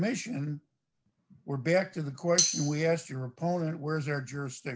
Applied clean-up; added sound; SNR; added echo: none; Tambourine; -2 dB; none.